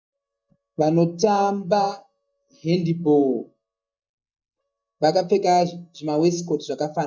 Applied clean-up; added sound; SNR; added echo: neural mask model DeepFilterNet 3.